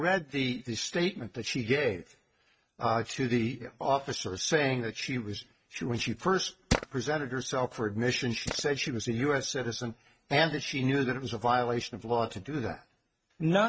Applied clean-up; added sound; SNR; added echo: neural mask model RNNoise.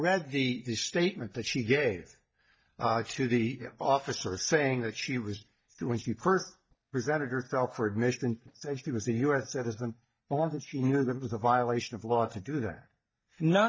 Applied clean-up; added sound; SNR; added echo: neural mask model DeepFilterNet 3.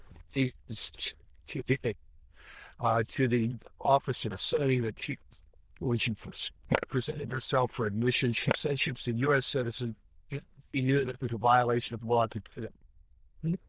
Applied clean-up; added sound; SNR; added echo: neural diffusion model UNIVERSE++.